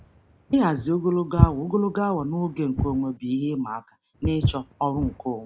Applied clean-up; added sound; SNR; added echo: none; Walk, footsteps; 3 dB; none.